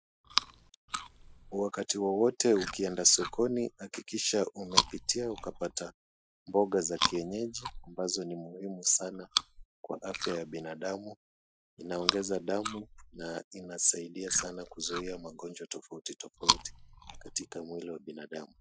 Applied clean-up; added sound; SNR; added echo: classical method Wiener filter.